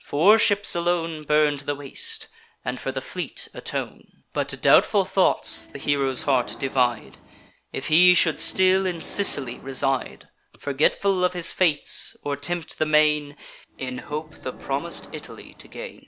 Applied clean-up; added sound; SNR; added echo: none; Subway, metro, underground / Sliding door; 20 dB; none.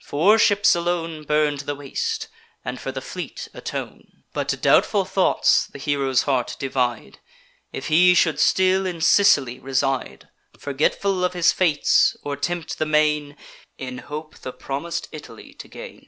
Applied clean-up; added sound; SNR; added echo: none; none; none; none.